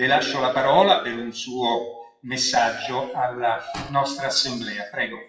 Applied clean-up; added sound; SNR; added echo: classical method WPE with log-MMSE.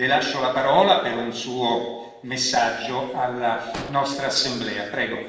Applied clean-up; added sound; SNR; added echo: none; Explosion; 15 dB; reverberation time 1.1 s.